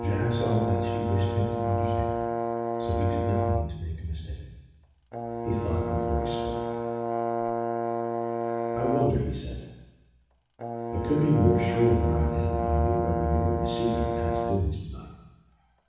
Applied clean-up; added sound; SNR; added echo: none; Brass instrument; 2 dB; reverberation time 1.1 s.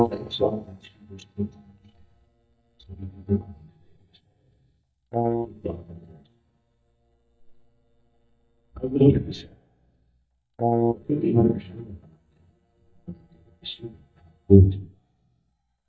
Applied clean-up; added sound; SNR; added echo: neural mask model DeepFilterNet 3.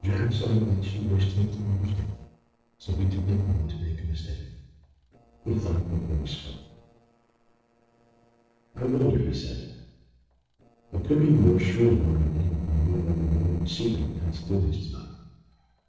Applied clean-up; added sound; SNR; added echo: neural separator model SepFormer DNS4.